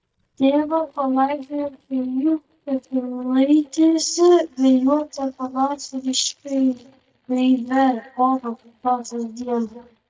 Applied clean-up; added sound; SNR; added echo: neural mask model DeepFilterNet 3.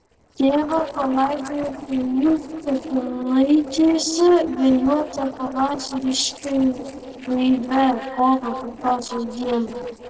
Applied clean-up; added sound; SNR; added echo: neural separator model SepFormer DNS4.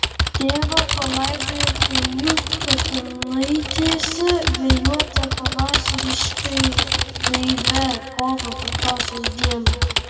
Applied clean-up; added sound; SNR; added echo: none; Typing; -3 dB; reverberation time 2.5 s.